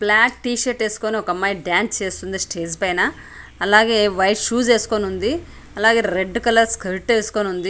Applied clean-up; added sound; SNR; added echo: none; none; none; none.